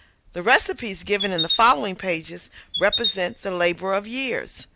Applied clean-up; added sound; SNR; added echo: none; Chirp, tweet; 5 dB; none.